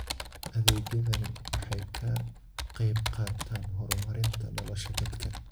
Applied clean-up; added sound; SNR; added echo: none; Computer keyboard; 4 dB; none.